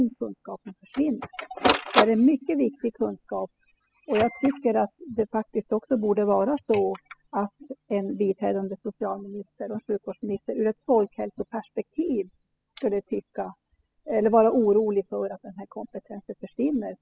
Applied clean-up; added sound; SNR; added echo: classical method spectral subtraction.